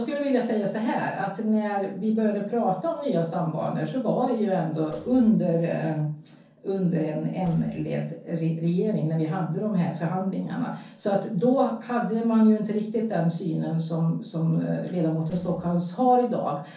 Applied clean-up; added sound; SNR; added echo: neural separator model SepFormer DNS4.